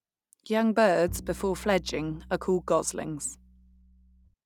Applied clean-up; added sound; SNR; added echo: none; Bowed string instrument; 17 dB; none.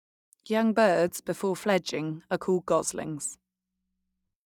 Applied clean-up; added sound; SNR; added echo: neural mask model DeepFilterNet 3.